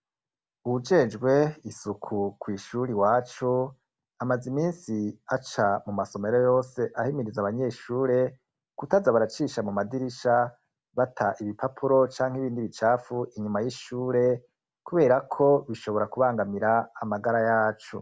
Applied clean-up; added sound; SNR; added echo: none; none; none; none.